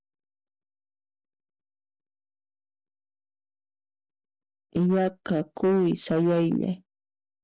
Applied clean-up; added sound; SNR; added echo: none; none; none; none.